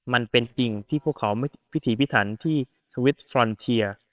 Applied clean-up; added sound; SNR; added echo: neural separator model SepFormer WHAMR!.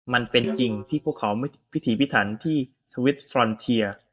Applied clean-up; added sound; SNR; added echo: neural mask model DeepFilterNet 3.